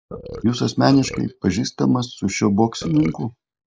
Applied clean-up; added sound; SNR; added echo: neural mask model Resemble Enhance denoiser.